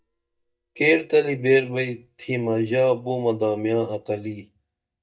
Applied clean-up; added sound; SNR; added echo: neural mask model DeepFilterNet 3.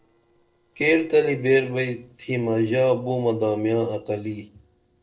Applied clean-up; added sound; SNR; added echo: neural separator model SepFormer DNS4.